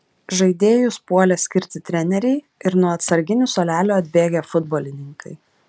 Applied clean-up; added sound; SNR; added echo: none; none; none; none.